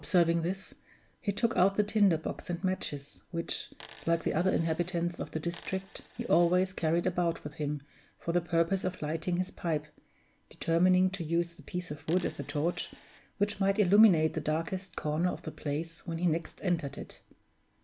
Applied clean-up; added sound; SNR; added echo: none; Coin (dropping); 18 dB; none.